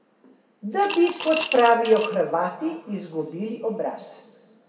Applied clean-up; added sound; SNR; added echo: none; Coin (dropping) / Glass; 6 dB; reverberation time 1.6 s.